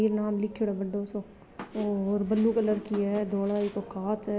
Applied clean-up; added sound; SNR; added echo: none; Squeak; 16 dB; none.